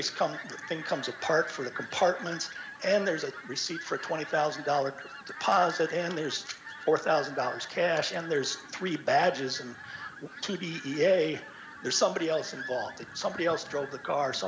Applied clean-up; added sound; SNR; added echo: none; Fowl; 13 dB; none.